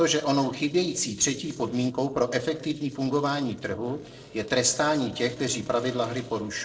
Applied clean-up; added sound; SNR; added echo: neural separator model SepFormer DNS4.